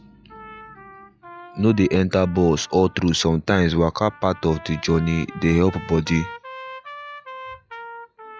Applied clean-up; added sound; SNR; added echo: classical method log-MMSE.